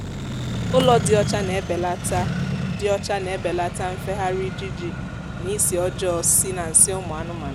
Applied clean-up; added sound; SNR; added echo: none; Accelerating, revving, vroom; 4 dB; none.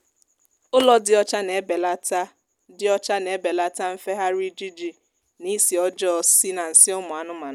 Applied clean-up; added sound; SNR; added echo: none; none; none; none.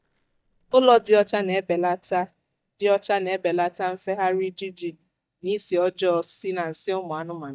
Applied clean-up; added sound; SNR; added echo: neural mask model DeepFilterNet 3.